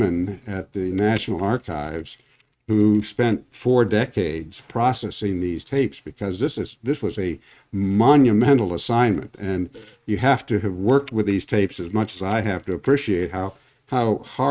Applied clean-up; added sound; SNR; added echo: neural mask model RNNoise.